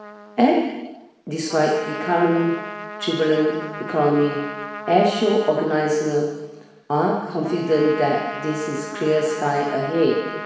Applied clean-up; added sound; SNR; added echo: none; Trumpet; 12 dB; reverberation time 1.1 s.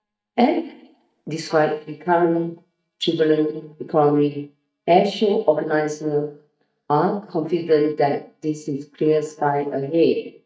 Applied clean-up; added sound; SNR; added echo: neural mask model DeepFilterNet 3.